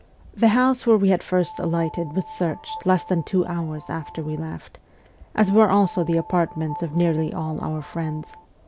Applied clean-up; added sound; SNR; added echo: none; Piano; 17 dB; none.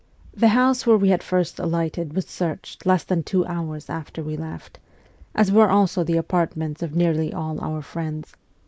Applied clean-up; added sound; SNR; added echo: neural mask model Resemble Enhance denoiser.